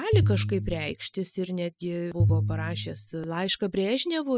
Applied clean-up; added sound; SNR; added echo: classical method spectral subtraction.